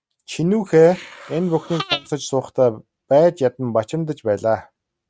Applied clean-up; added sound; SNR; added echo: neural mask model RNNoise.